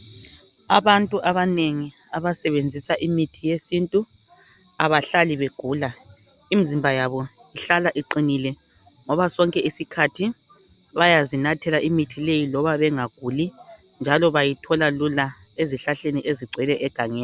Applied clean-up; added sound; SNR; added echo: none; none; none; none.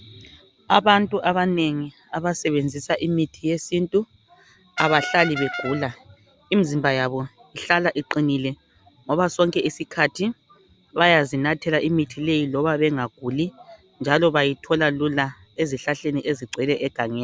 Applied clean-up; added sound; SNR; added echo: none; Brass instrument; 7 dB; none.